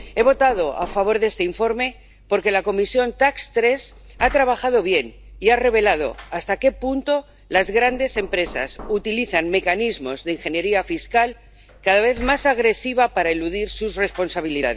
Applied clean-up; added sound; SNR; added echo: none; Knock; 19 dB; none.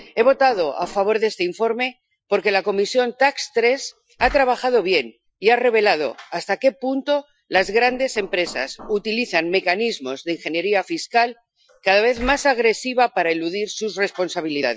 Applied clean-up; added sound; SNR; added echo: classical method Wiener filter.